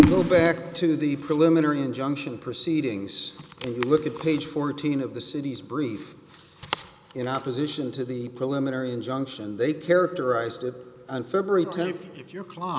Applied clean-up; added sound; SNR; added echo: none; none; none; none.